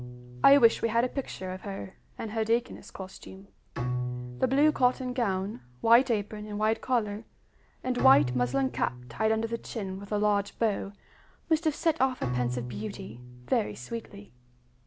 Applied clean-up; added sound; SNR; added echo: none; Bowed string instrument; 10 dB; none.